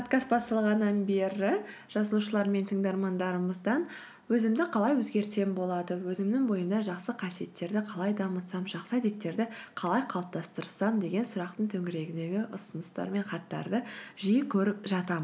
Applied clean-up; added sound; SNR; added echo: none; none; none; none.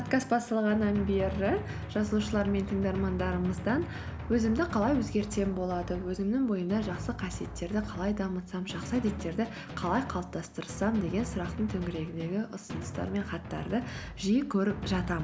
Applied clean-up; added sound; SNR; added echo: none; Drum; 8 dB; none.